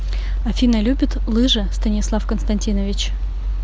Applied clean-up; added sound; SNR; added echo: none; none; none; none.